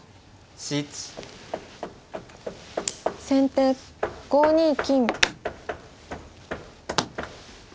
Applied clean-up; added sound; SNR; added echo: none; Hammer / Wood; 10 dB; none.